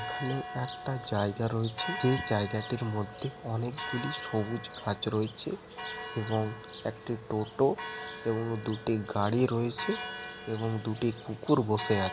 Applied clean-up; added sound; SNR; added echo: none; Church bell; 9 dB; none.